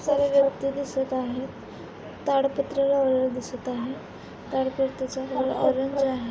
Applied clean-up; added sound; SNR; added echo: none; Bird; 9 dB; none.